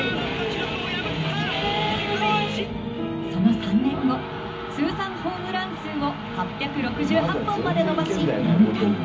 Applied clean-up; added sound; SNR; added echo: none; Piano; 14 dB; reverberation time 0.4 s.